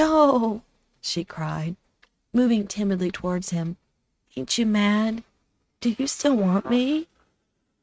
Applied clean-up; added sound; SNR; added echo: neural mask model RNNoise.